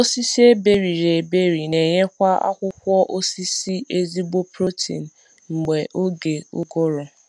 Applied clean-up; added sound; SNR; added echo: none; none; none; none.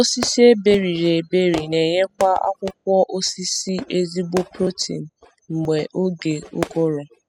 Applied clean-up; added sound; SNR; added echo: classical method spectral subtraction.